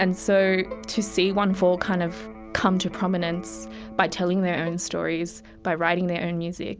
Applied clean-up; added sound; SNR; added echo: none; Bowed string instrument + Electric guitar; 17 dB; none.